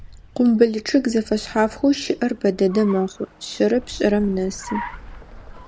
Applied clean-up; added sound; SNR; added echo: none; Car + Bird; 17 dB; none.